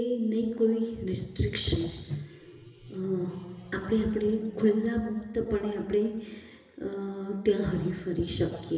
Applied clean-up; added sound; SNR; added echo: none; Microwave oven; 13 dB; reverberation time 1.3 s.